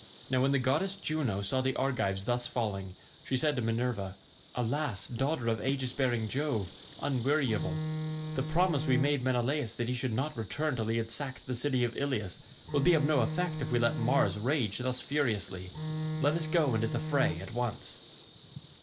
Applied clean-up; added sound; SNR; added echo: none; Bowed string instrument + Insect; 4 dB; none.